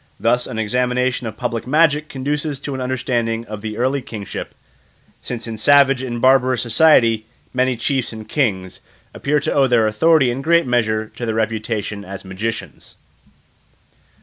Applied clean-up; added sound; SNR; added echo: none; none; none; none.